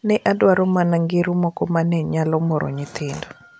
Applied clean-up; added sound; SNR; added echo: none; none; none; none.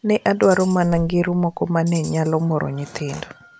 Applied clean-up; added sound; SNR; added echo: none; Tambourine + Slam; 19 dB; none.